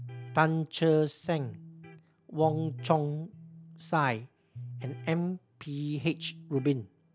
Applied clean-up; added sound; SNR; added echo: none; Electric guitar; 15 dB; none.